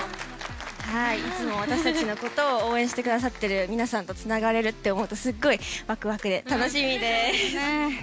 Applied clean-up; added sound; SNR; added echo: none; none; none; none.